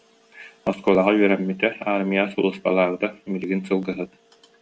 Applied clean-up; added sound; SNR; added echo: none; none; none; none.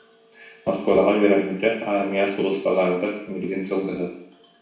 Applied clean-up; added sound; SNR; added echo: none; none; none; reverberation time 0.7 s.